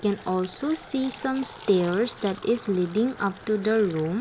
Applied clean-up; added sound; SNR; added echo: none; Fill (with liquid); 19 dB; none.